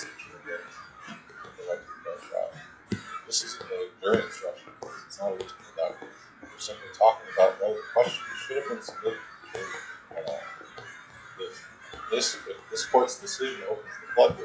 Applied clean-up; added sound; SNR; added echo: classical method log-MMSE.